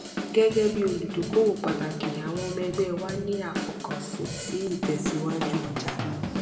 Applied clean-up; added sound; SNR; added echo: none; Drum / Drum kit; 5 dB; reverberation time 2.0 s.